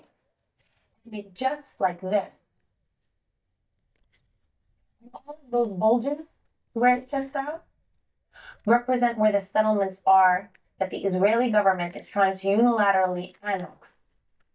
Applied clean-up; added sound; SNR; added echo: neural mask model DeepFilterNet 3.